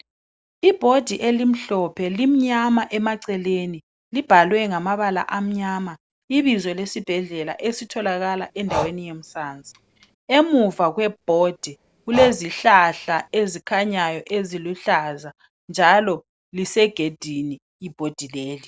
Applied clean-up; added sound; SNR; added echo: none; Breathing; 13 dB; none.